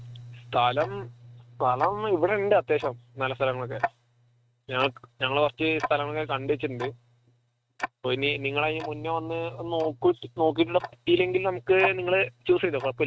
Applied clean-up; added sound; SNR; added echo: neural mask model RNNoise.